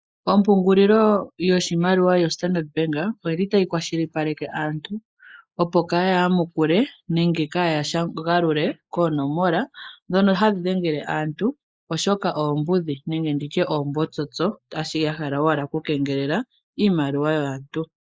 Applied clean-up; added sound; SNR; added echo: neural mask model Resemble Enhance denoiser.